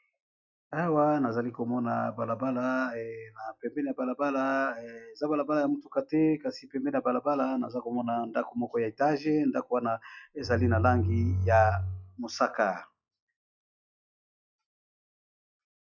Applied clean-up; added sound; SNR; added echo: classical method log-MMSE.